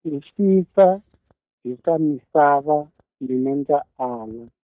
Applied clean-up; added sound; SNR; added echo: neural mask model DeepFilterNet 3.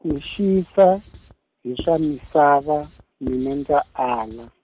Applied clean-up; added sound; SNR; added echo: none; Writing; 18 dB; none.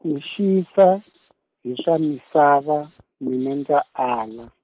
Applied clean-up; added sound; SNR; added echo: neural mask model Resemble Enhance denoiser.